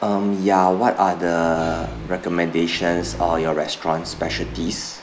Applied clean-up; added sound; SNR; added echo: none; Dog; 14 dB; none.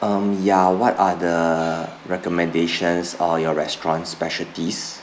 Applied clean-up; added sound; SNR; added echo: none; none; none; none.